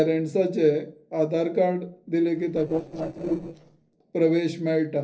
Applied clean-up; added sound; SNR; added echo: neural separator model SepFormer DNS4.